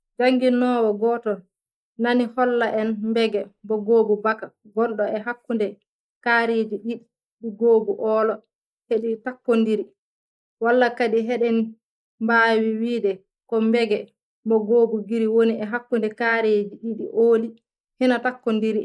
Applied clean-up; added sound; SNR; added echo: neural mask model Resemble Enhance denoiser.